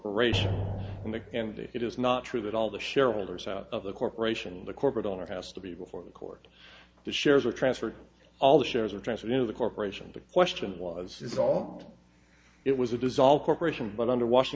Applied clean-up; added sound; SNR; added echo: none; Drum; 5 dB; none.